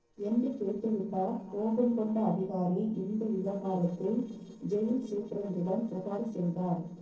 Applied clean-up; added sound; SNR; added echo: neural separator model SepFormer DNS4.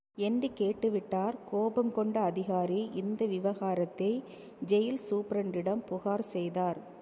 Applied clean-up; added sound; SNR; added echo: none; none; none; none.